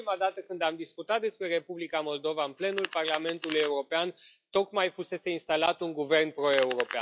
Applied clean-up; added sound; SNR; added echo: classical method log-MMSE.